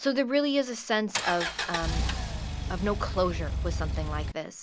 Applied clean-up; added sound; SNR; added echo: none; Engine; 1 dB; none.